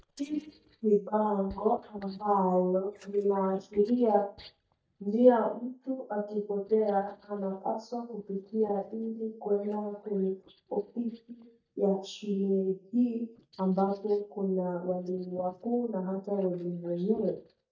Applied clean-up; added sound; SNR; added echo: neural mask model DeepFilterNet 3.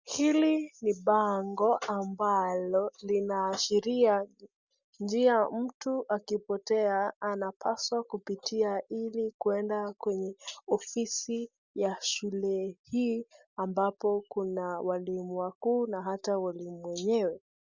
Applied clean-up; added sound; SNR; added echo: none; none; none; none.